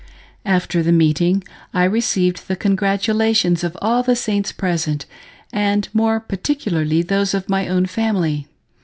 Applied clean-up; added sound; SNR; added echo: none; none; none; none.